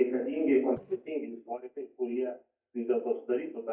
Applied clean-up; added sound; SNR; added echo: neural mask model DeepFilterNet 3.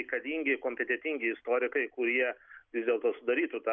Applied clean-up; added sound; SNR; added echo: none; none; none; none.